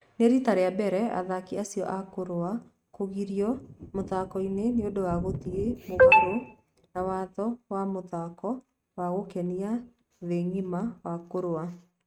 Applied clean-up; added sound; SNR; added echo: neural mask model RNNoise.